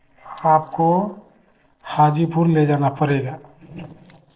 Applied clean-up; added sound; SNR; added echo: neural separator model SepFormer DNS4.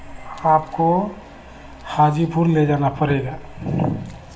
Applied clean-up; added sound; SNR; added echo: none; Insect; 20 dB; reverberation time 0.7 s.